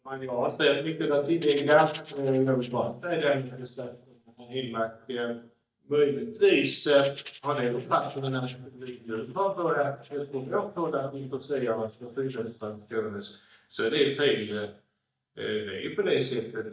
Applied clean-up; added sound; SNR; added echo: neural mask model DeepFilterNet 3.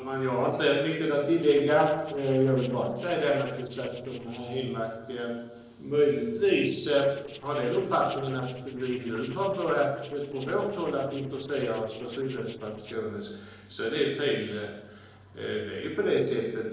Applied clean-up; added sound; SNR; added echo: neural separator model SepFormer DNS4.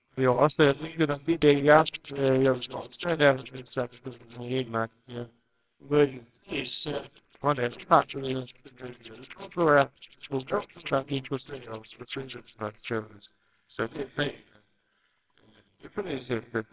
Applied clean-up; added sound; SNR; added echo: neural separator model SepFormer WHAMR!.